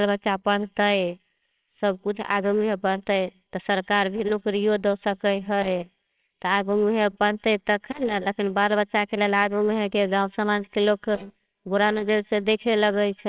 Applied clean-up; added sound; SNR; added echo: neural separator model SepFormer WHAMR!.